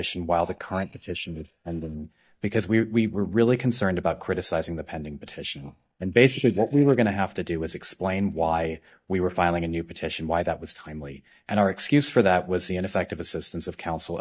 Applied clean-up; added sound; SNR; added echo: neural mask model DeepFilterNet 3.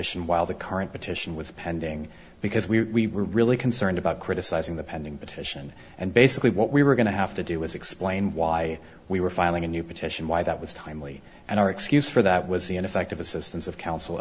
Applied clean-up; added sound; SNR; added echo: none; none; none; none.